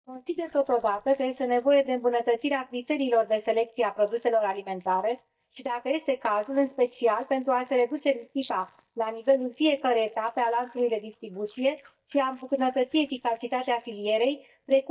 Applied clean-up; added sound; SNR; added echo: neural mask model DeepFilterNet 3.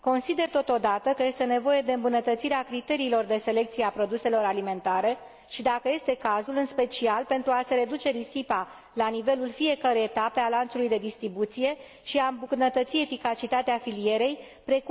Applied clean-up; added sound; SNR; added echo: none; none; none; none.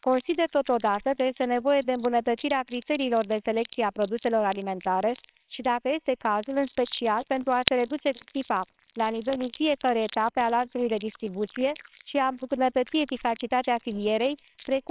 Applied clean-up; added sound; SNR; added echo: neural separator model SepFormer WHAMR!.